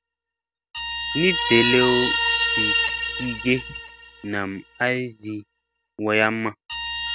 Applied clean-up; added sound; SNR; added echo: none; Guitar; 2 dB; none.